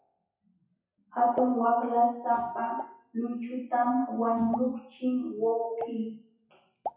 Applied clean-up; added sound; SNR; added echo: classical method WPE with log-MMSE.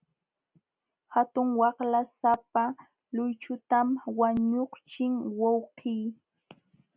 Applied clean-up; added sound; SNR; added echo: none; none; none; none.